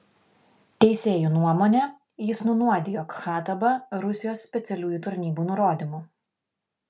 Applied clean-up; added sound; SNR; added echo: none; none; none; none.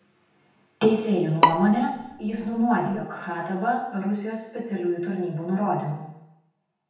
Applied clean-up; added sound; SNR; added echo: none; Bowed string instrument; 1 dB; reverberation time 0.9 s.